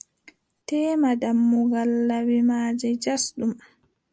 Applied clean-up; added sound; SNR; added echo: none; none; none; none.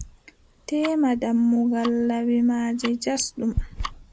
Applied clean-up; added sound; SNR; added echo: none; Tick-tock; 12 dB; none.